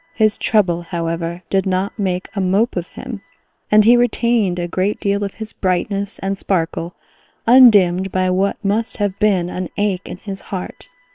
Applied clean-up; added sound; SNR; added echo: neural separator model SepFormer WHAM!.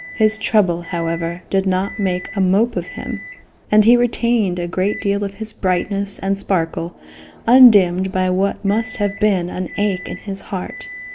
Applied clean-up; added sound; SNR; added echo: none; Microwave oven; 19 dB; none.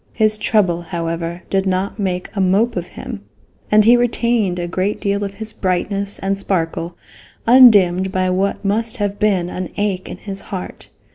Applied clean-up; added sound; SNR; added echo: none; none; none; none.